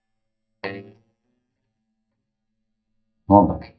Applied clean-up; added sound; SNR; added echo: neural mask model DeepFilterNet 3.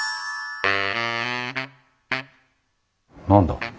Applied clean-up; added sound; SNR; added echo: none; none; none; none.